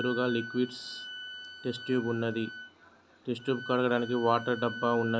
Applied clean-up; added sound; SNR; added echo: none; Wind instrument, woodwind instrument; 11 dB; none.